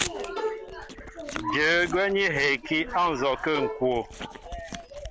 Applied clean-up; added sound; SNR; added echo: none; Bowed string instrument + Chewing, mastication; 9 dB; none.